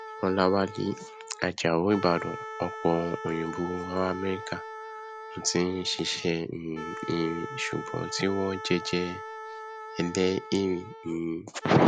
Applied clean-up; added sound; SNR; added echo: none; Wind instrument, woodwind instrument; 11 dB; none.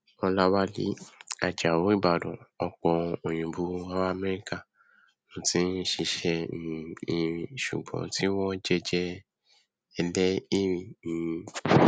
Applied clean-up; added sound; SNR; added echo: none; none; none; none.